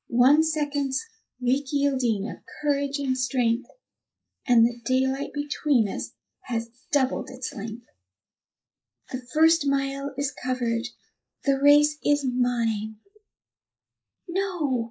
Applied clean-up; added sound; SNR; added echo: neural mask model Resemble Enhance denoiser.